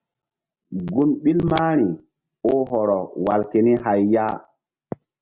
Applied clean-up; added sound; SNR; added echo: none; Finger snapping; 18 dB; none.